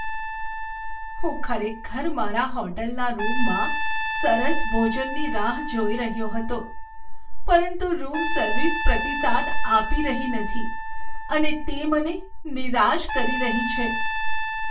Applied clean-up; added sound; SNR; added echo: none; Trumpet; 10 dB; reverberation time 0.3 s.